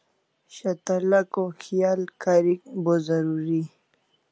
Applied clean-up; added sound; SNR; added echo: none; none; none; none.